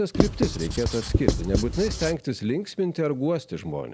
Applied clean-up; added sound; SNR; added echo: none; Writing; -1 dB; none.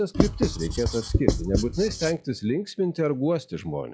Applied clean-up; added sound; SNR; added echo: classical method log-MMSE.